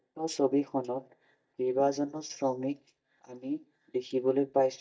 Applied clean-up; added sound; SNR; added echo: neural mask model DeepFilterNet 3.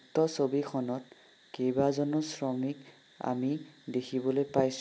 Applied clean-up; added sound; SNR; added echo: none; none; none; none.